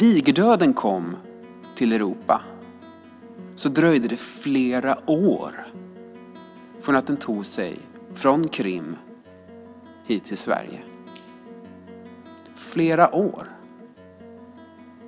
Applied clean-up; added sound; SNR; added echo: none; Plucked string instrument; 19 dB; none.